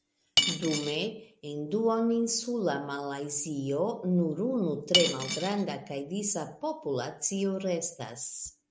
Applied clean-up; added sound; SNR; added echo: none; Cutlery, silverware / Dishes, pots, and pans; -2 dB; none.